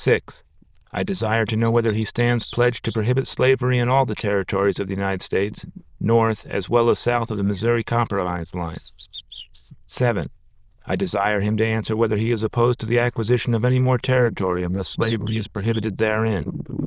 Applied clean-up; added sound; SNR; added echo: neural diffusion model UNIVERSE++.